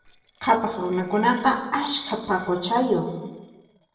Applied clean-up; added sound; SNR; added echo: neural separator model SepFormer DNS4.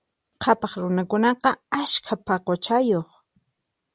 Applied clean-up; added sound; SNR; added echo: none; none; none; none.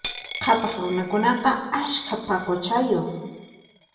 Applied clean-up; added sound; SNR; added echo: none; Coin (dropping); 14 dB; reverberation time 1.1 s.